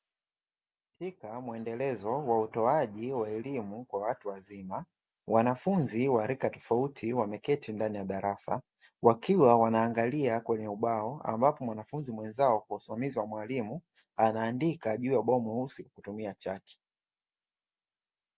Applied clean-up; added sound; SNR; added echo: none; none; none; none.